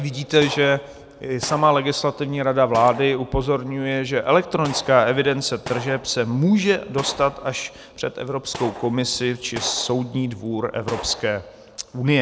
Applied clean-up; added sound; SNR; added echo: none; Gunshot, gunfire; 16 dB; none.